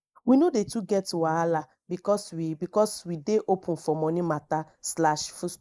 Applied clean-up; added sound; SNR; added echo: neural mask model Resemble Enhance denoiser.